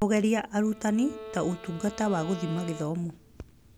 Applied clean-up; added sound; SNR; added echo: none; Bowed string instrument; 16 dB; none.